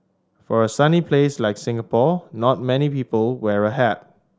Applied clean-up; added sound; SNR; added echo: none; none; none; none.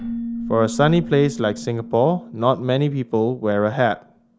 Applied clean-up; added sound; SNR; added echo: none; Keyboard (musical); 12 dB; none.